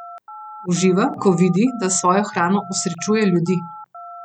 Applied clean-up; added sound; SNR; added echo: none; Telephone; 17 dB; none.